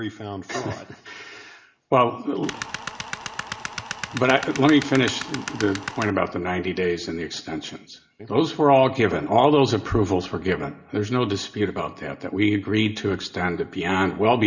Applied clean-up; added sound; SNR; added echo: none; Tools; 10 dB; reverberation time 0.3 s.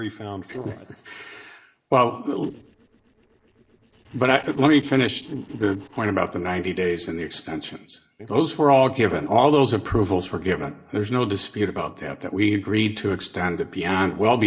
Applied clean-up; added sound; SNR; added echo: neural separator model SepFormer DNS4.